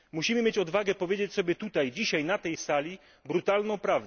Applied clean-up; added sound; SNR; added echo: none; none; none; none.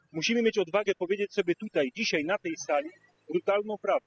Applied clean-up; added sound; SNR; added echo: classical method spectral subtraction.